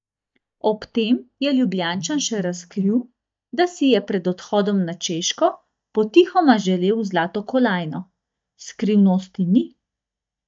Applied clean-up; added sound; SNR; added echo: neural mask model DeepFilterNet 3.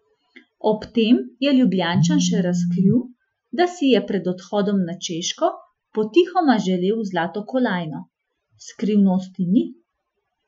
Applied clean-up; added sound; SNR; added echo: classical method Wiener filter.